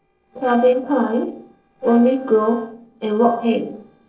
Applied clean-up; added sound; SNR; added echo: neural separator model SepFormer DNS4.